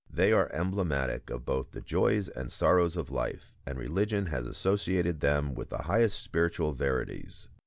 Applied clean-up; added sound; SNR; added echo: none; none; none; none.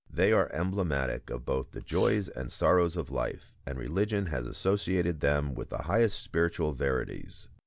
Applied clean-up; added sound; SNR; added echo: none; Domestic sounds, home sounds; 19 dB; none.